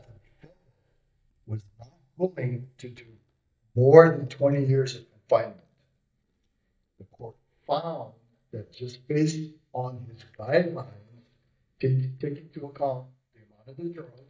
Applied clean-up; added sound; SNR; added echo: neural mask model DeepFilterNet 3.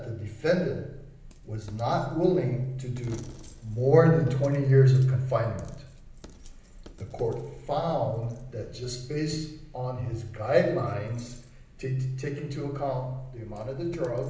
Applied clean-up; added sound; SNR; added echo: none; Coin (dropping); 20 dB; reverberation time 0.8 s.